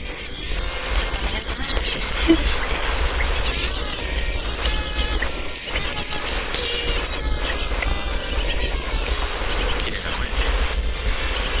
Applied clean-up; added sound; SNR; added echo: neural separator model SepFormer WHAM!.